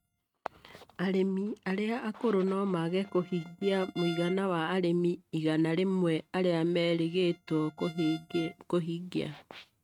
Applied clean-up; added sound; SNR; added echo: neural mask model RNNoise.